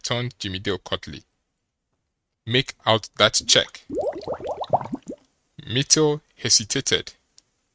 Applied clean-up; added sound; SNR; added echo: neural mask model RNNoise.